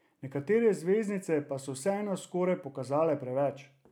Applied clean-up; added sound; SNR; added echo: none; none; none; none.